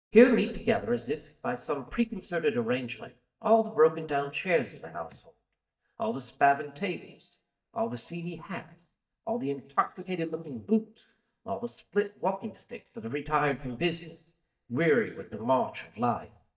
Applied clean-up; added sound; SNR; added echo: neural mask model DeepFilterNet 3.